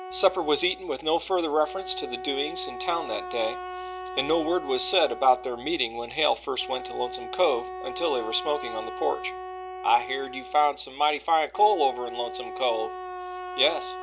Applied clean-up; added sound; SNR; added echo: none; Wind instrument, woodwind instrument; 11 dB; none.